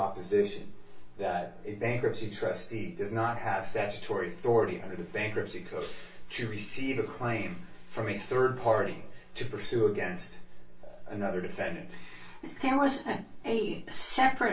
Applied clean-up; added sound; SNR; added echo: none; none; none; reverberation time 0.2 s.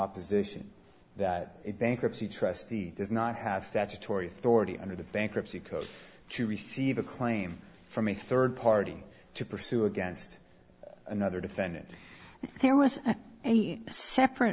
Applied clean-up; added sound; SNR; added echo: none; none; none; none.